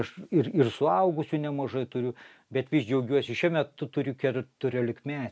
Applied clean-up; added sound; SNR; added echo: none; none; none; none.